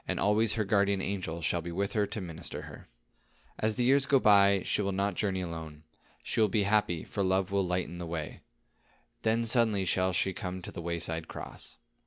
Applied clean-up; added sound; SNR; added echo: none; none; none; none.